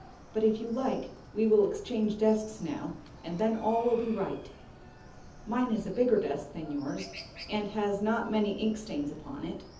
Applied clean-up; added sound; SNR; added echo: none; Chicken, rooster; 19 dB; reverberation time 0.7 s.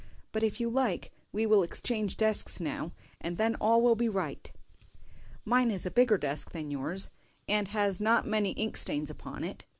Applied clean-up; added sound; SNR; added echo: none; none; none; none.